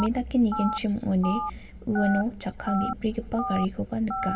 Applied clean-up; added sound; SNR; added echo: none; Telephone; 7 dB; reverberation time 0.8 s.